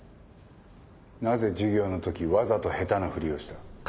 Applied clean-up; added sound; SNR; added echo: none; none; none; none.